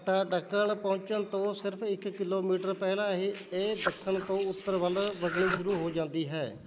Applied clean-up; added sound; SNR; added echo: neural mask model Resemble Enhance denoiser.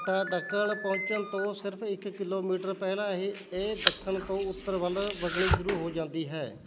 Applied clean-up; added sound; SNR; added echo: none; Slam + Domestic sounds, home sounds; 4 dB; none.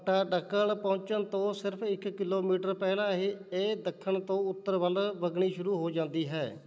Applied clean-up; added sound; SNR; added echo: none; none; none; none.